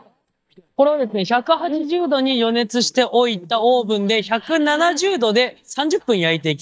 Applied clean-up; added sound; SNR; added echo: neural mask model DeepFilterNet 3.